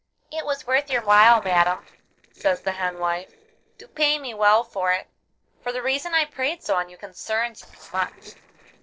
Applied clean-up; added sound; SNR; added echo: neural separator model SepFormer DNS4.